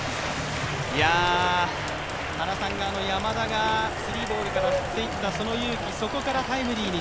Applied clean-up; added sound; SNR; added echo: none; Water tap, faucet; 7 dB; none.